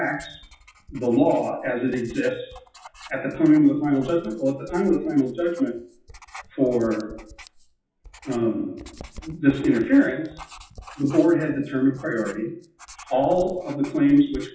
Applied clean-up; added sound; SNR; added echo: classical method WPE with log-MMSE.